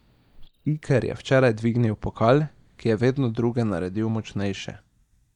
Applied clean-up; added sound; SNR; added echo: neural mask model DeepFilterNet 3.